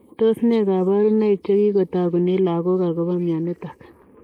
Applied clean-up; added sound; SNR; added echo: neural mask model Resemble Enhance denoiser.